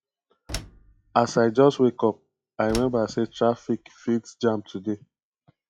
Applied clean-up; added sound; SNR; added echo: classical method log-MMSE.